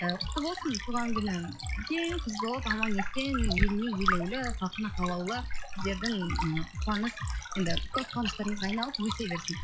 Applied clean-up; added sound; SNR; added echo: classical method log-MMSE.